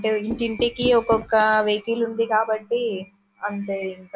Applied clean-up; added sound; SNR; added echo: none; Knock; 17 dB; none.